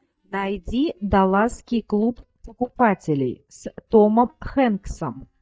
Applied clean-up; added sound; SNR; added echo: neural mask model DeepFilterNet 3.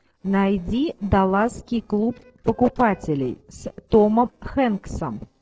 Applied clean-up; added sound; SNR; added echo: neural separator model SepFormer DNS4.